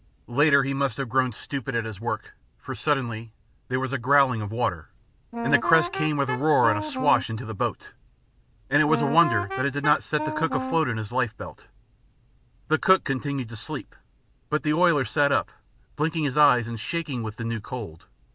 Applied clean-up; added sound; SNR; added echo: none; Wind instrument, woodwind instrument; 5 dB; none.